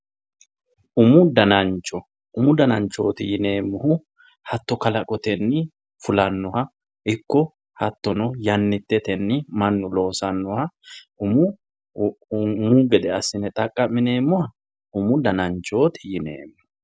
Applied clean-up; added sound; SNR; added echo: none; none; none; none.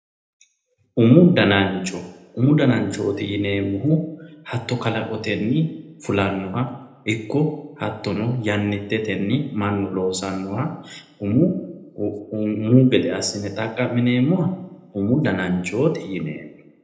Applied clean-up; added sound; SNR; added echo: none; none; none; reverberation time 0.8 s.